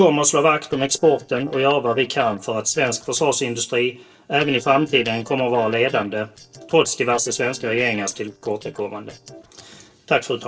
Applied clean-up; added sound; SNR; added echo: neural separator model SepFormer DNS4.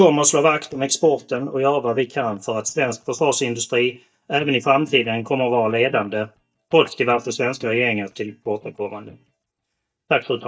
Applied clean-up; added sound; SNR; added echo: neural mask model DeepFilterNet 3.